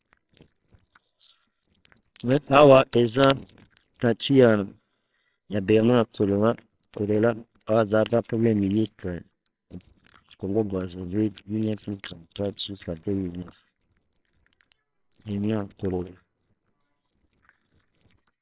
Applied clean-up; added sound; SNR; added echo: neural separator model SepFormer WHAMR!.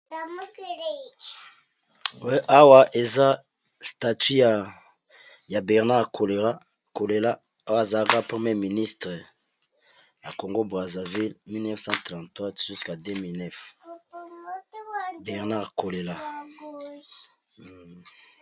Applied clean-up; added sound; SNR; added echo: none; none; none; none.